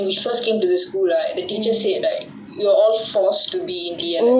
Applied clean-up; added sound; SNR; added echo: none; none; none; none.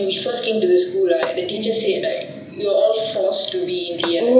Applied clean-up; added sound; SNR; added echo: none; Tap / Hammer; 16 dB; reverberation time 0.8 s.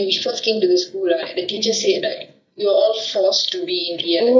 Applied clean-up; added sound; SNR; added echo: neural mask model DeepFilterNet 3.